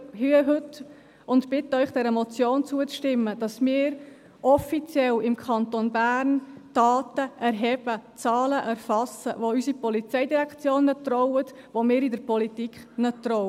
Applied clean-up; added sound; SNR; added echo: none; none; none; none.